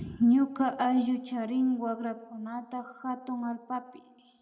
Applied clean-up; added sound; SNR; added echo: none; none; none; reverberation time 1.1 s.